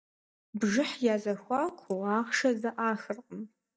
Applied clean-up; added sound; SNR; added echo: neural mask model DeepFilterNet 3.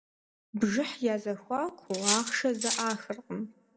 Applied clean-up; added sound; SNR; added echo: none; Cutlery, silverware; 1 dB; reverberation time 0.6 s.